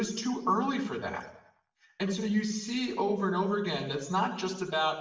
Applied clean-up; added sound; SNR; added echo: none; none; none; reverberation time 0.8 s.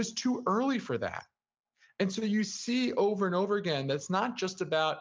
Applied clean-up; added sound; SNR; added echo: none; none; none; none.